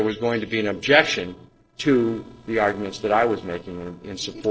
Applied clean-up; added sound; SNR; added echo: neural separator model SepFormer DNS4.